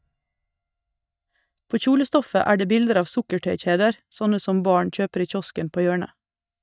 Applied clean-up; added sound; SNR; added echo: neural mask model DeepFilterNet 3.